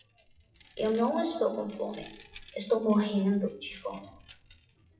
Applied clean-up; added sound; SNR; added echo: classical method WPE with log-MMSE.